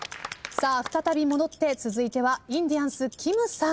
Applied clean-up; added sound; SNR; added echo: none; none; none; none.